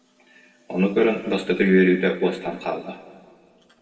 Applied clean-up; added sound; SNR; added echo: none; none; none; reverberation time 1.8 s.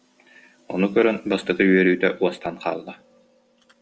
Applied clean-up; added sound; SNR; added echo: none; none; none; none.